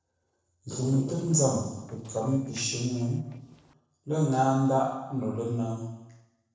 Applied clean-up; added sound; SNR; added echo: neural separator model SepFormer DNS4.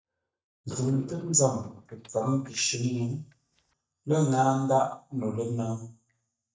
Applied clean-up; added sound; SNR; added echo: neural mask model DeepFilterNet 3.